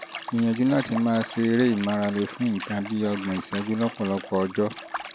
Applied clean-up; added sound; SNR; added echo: none; Liquid; 13 dB; none.